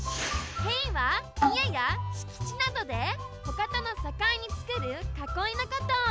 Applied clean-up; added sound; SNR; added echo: none; none; none; none.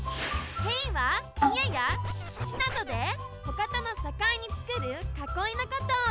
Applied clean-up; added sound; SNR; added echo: none; Scratching (performance technique); 11 dB; none.